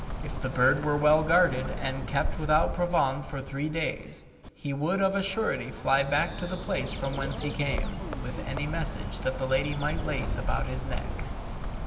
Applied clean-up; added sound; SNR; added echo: none; Bird; 5 dB; reverberation time 2.4 s.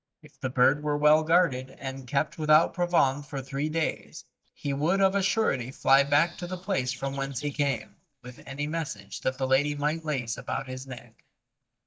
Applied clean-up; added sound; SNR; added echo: neural mask model DeepFilterNet 3.